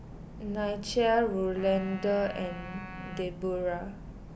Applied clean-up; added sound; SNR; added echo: none; Wind instrument, woodwind instrument; 16 dB; none.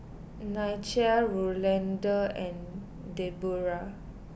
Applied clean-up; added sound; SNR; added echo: none; none; none; none.